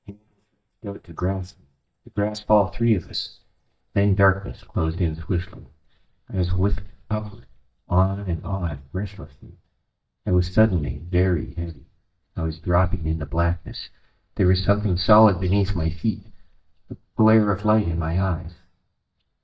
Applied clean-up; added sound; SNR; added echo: neural mask model DeepFilterNet 3.